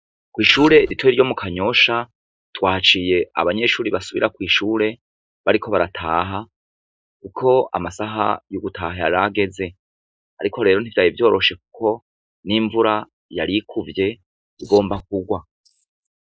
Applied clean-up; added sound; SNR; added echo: neural mask model Resemble Enhance denoiser.